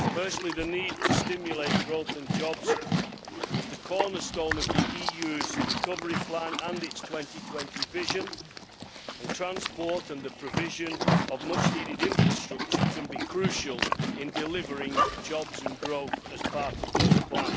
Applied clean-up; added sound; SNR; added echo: none; Livestock, farm animals, working animals; -5 dB; none.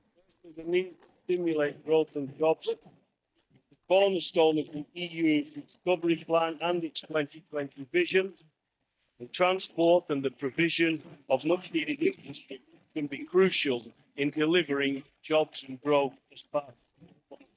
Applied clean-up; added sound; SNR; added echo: neural mask model DeepFilterNet 3.